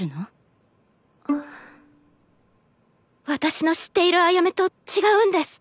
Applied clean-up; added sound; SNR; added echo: none; Bowed string instrument; 8 dB; none.